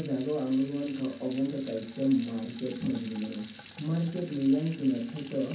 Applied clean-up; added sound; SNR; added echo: none; Sink (filling or washing) / Water tap, faucet; 20 dB; reverberation time 0.6 s.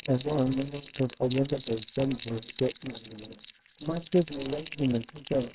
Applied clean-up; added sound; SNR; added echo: neural separator model SepFormer WHAMR!.